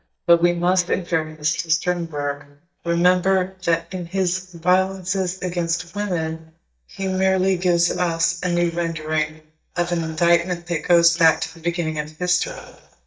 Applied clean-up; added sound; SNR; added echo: neural mask model DeepFilterNet 3.